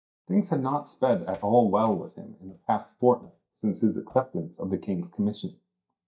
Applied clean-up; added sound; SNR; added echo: neural mask model DeepFilterNet 3.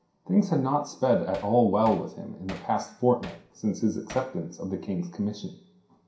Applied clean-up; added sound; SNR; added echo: none; Hammer; 20 dB; reverberation time 0.5 s.